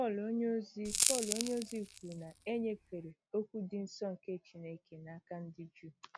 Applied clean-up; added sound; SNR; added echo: none; Crackle; -4 dB; none.